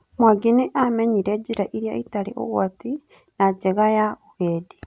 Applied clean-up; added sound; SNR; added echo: none; none; none; none.